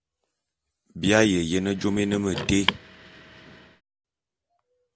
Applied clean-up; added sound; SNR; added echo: none; Car; 8 dB; none.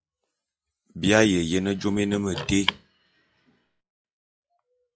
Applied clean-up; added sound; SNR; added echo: classical method log-MMSE.